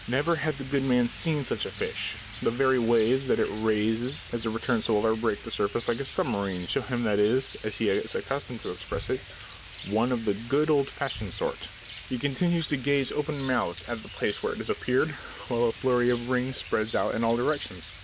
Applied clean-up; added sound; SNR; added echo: none; Rain; 16 dB; none.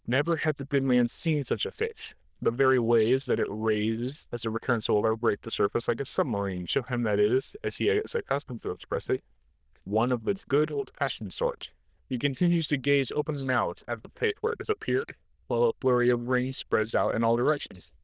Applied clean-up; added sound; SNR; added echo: neural diffusion model UNIVERSE++.